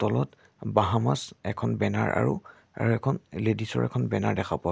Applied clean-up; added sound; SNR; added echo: none; none; none; none.